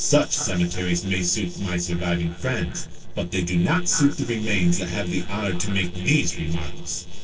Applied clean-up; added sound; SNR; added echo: neural separator model SepFormer DNS4.